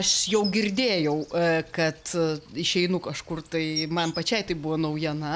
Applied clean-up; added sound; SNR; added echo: none; Insect; 14 dB; none.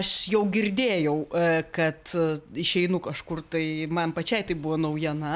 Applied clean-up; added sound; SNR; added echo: none; none; none; none.